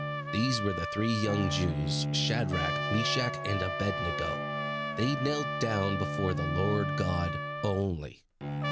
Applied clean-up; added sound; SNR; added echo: none; Bowed string instrument + Trumpet; 1 dB; none.